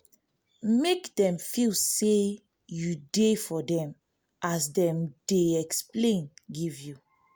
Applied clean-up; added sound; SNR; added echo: none; none; none; none.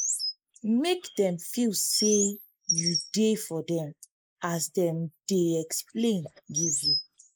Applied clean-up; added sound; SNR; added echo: neural mask model Resemble Enhance denoiser.